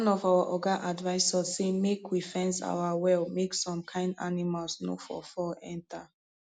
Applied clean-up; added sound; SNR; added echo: none; none; none; none.